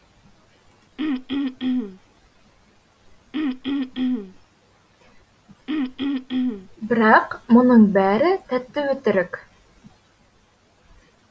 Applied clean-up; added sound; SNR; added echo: none; Cough; 2 dB; none.